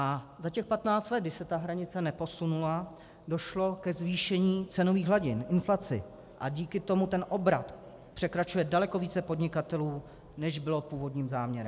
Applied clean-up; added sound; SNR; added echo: none; none; none; none.